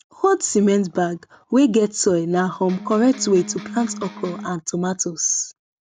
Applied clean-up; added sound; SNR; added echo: none; Electric guitar; 14 dB; none.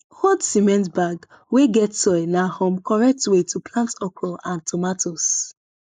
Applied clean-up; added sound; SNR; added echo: neural mask model Resemble Enhance denoiser.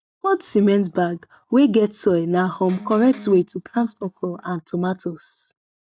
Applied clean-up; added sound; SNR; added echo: neural mask model DeepFilterNet 3.